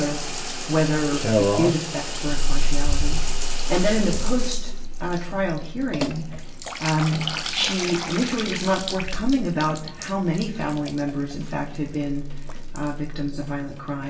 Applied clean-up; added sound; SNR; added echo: none; Bathtub (filling or washing) / Water tap, faucet; 9 dB; reverberation time 0.8 s.